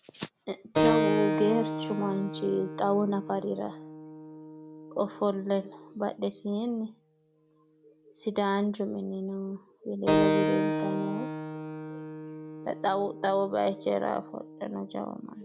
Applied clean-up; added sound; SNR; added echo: none; Keyboard (musical); 2 dB; none.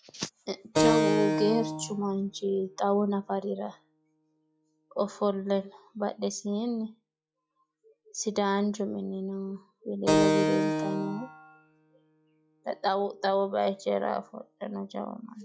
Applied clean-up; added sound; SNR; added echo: classical method log-MMSE.